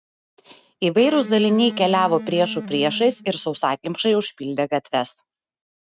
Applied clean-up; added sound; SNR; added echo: neural mask model RNNoise.